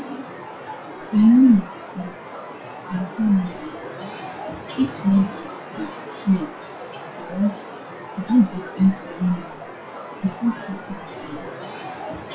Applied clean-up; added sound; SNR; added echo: classical method WPE with log-MMSE.